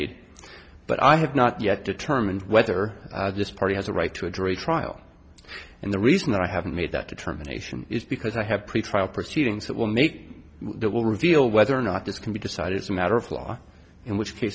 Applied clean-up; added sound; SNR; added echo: none; none; none; none.